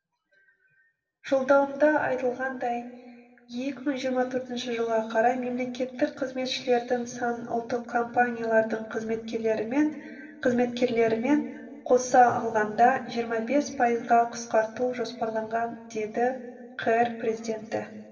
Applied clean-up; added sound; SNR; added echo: none; none; none; reverberation time 1.9 s.